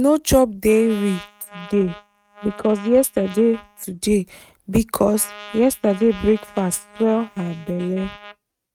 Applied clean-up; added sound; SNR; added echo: neural mask model RNNoise.